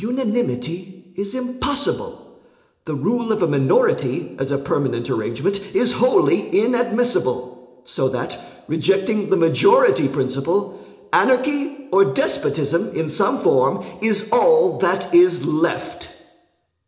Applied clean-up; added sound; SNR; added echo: none; Bell; 12 dB; reverberation time 0.8 s.